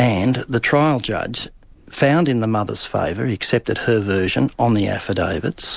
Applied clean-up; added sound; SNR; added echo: none; none; none; none.